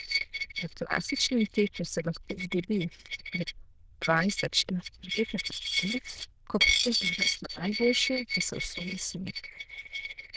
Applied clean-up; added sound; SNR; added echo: neural diffusion model UNIVERSE++.